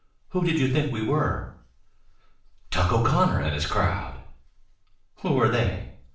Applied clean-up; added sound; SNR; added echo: none; none; none; reverberation time 0.5 s.